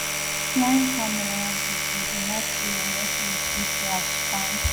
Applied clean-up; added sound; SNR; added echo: none; Domestic sounds, home sounds; -3 dB; none.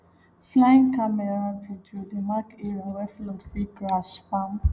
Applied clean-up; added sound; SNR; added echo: none; none; none; none.